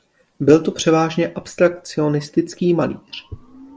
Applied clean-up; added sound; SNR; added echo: none; none; none; none.